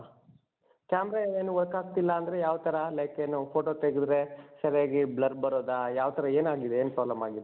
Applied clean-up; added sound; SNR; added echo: none; none; none; none.